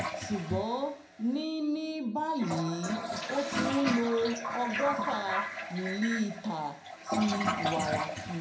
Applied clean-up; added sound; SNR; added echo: none; Toilet flush; 3 dB; reverberation time 0.4 s.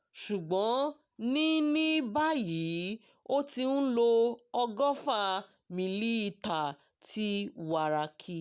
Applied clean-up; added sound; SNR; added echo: none; none; none; none.